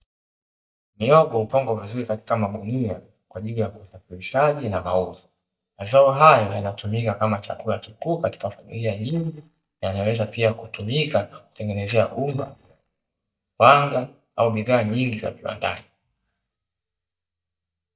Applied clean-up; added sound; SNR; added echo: neural mask model DeepFilterNet 3.